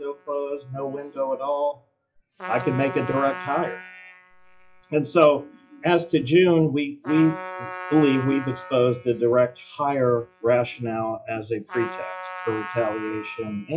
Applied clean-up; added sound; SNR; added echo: classical method log-MMSE.